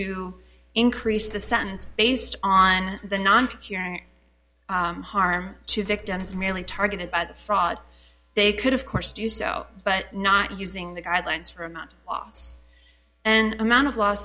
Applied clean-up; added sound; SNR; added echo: none; Coin (dropping); 17 dB; none.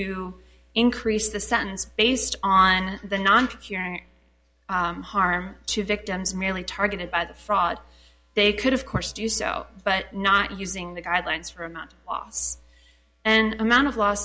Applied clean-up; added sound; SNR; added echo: none; none; none; none.